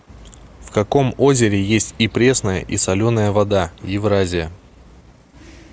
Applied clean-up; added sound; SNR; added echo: none; none; none; none.